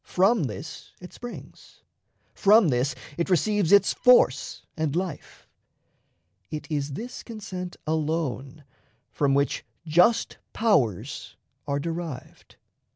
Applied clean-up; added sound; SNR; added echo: none; none; none; none.